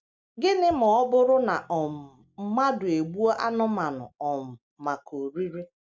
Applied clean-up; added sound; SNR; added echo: neural mask model DeepFilterNet 3.